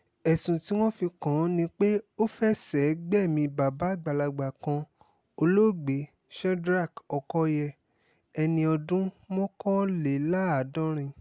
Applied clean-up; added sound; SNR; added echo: none; none; none; none.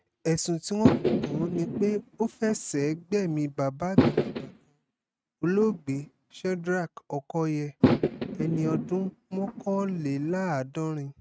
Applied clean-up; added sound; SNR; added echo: neural mask model RNNoise.